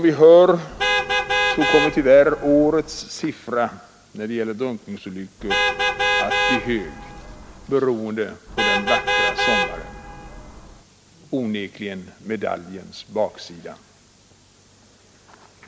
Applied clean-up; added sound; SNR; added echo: none; Vehicle horn, car horn, honking; 1 dB; none.